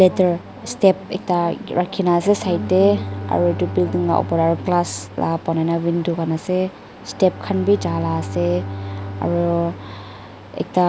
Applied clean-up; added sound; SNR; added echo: none; Bowed string instrument; 12 dB; none.